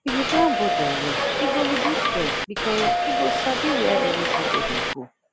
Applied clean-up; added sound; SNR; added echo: none; Subway, metro, underground / Doorbell; -4 dB; none.